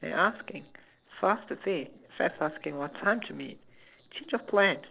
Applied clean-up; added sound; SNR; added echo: neural separator model SepFormer DNS4.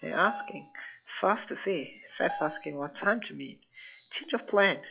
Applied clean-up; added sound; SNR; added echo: classical method log-MMSE.